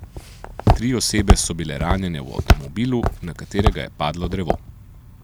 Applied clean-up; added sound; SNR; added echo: none; Walk, footsteps; -3 dB; none.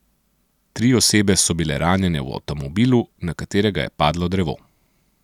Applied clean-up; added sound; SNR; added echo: none; none; none; none.